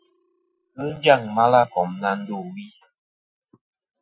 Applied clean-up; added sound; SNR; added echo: classical method Wiener filter.